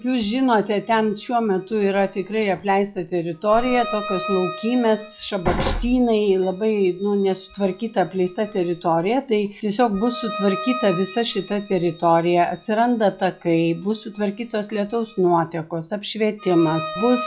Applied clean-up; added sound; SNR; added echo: classical method log-MMSE.